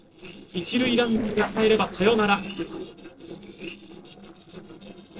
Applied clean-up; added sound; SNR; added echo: neural separator model SepFormer DNS4.